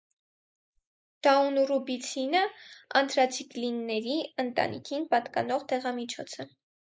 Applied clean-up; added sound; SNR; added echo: neural mask model Resemble Enhance denoiser.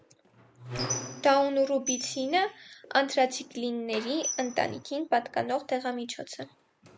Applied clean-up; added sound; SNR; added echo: none; Squeak; 11 dB; none.